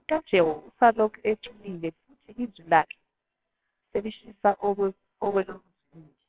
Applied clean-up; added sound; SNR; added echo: neural separator model SepFormer WHAMR!.